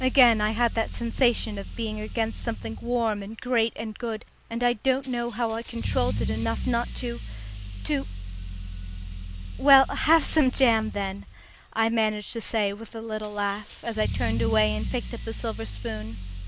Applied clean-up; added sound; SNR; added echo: none; Engine starting / Accelerating, revving, vroom / Car; 7 dB; none.